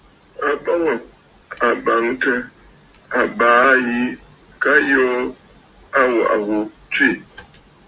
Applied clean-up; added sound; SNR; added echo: none; none; none; none.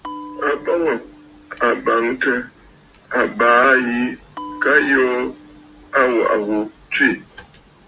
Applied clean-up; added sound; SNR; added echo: none; Bell; 20 dB; none.